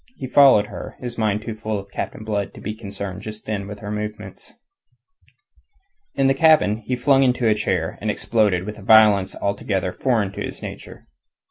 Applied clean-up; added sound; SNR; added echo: none; none; none; none.